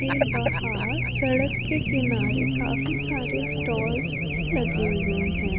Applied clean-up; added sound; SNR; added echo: none; Race car, auto racing / Alarm; -4 dB; none.